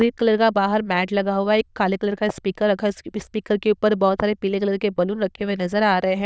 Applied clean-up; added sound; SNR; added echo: neural diffusion model UNIVERSE++.